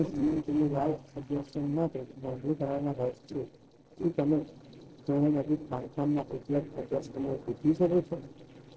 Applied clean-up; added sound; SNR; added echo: neural separator model SepFormer DNS4.